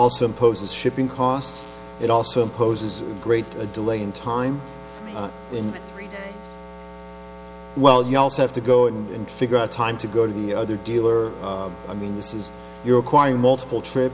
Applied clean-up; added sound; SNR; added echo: none; none; none; none.